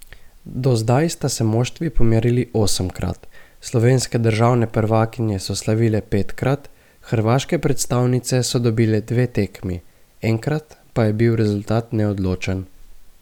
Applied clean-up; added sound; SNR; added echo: none; none; none; none.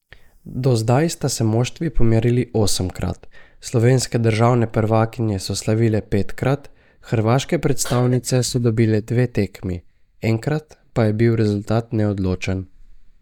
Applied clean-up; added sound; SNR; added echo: neural mask model DeepFilterNet 3.